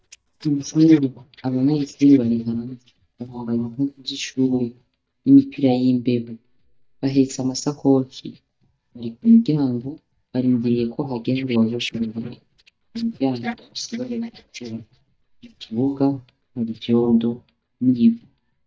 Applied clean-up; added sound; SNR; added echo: neural mask model DeepFilterNet 3.